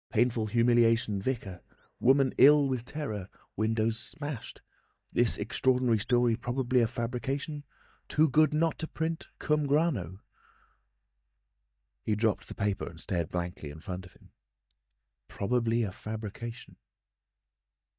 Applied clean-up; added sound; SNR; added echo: neural mask model DeepFilterNet 3.